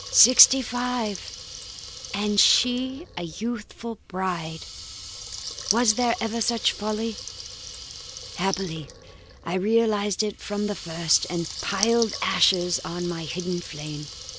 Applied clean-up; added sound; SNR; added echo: none; Water tap, faucet / Liquid; 10 dB; none.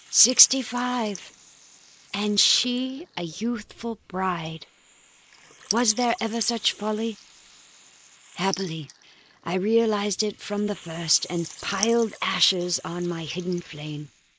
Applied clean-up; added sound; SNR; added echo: neural mask model Resemble Enhance denoiser.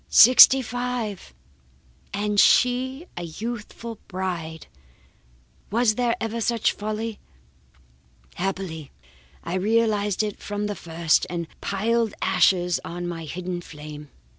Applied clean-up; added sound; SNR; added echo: none; none; none; none.